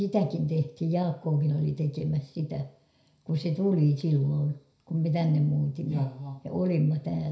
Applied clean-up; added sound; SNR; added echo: none; none; none; reverberation time 0.5 s.